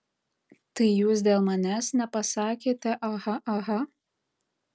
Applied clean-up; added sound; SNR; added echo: none; none; none; none.